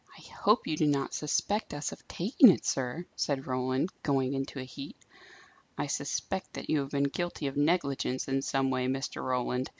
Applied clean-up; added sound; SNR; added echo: none; none; none; none.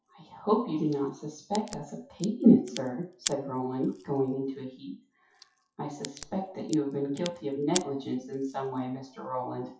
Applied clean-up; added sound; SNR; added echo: classical method WPE with log-MMSE.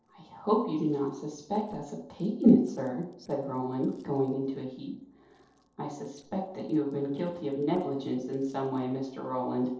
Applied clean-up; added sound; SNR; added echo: neural separator model SepFormer DNS4.